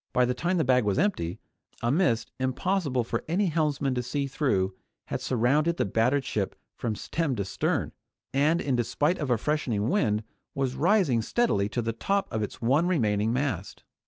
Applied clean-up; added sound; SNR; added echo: none; none; none; none.